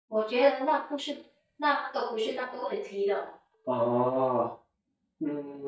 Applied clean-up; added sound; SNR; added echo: neural mask model DeepFilterNet 3.